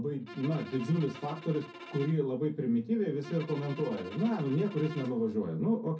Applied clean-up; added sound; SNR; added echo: none; Bowed string instrument; 16 dB; reverberation time 0.3 s.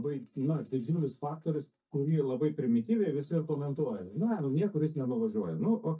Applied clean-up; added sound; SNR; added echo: neural mask model DeepFilterNet 3.